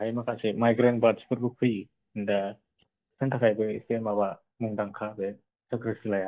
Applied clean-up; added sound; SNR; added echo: neural mask model DeepFilterNet 3.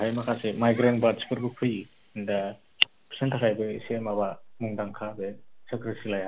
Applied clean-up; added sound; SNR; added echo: none; Bicycle; 19 dB; none.